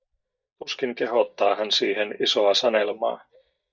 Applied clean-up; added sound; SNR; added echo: neural mask model DeepFilterNet 3.